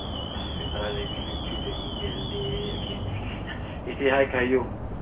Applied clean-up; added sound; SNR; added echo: none; Alarm; 1 dB; reverberation time 0.2 s.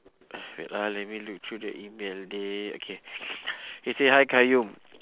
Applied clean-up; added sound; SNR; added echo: none; none; none; none.